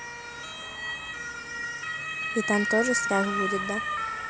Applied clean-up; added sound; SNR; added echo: none; Motor vehicle (road) / Siren; 0 dB; none.